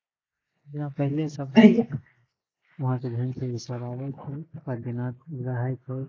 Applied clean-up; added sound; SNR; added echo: neural mask model Resemble Enhance denoiser.